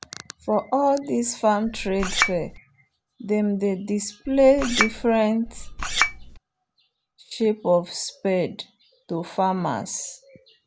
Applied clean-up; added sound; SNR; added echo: none; Chink, clink; 3 dB; none.